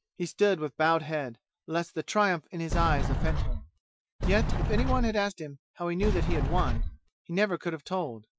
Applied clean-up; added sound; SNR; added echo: classical method Wiener filter.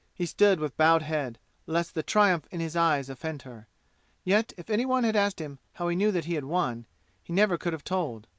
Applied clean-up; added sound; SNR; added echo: none; none; none; none.